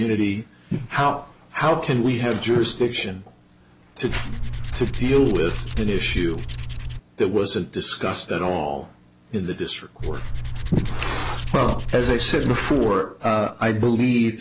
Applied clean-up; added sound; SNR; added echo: none; Tools; 3 dB; none.